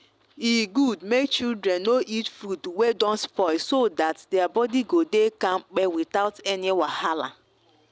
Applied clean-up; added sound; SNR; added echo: none; none; none; none.